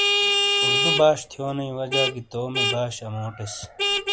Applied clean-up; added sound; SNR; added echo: none; Vehicle horn, car horn, honking; -2 dB; none.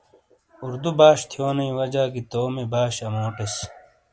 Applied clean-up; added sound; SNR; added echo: none; none; none; none.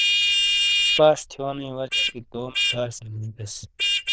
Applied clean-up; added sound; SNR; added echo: neural diffusion model UNIVERSE++.